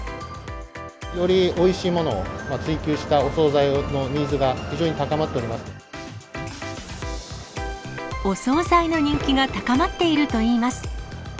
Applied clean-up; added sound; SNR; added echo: none; Gunshot, gunfire; 13 dB; none.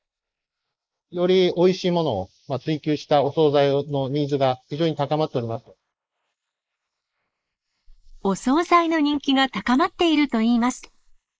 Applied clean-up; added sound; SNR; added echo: neural mask model Resemble Enhance denoiser.